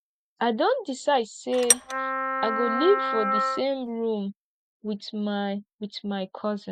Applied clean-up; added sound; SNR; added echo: none; Tools + Wind instrument, woodwind instrument; -1 dB; none.